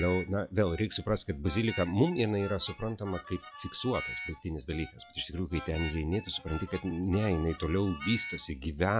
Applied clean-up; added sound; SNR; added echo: classical method log-MMSE.